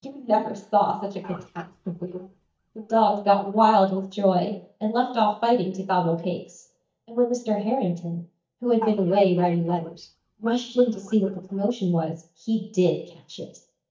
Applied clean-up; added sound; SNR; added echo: neural mask model DeepFilterNet 3.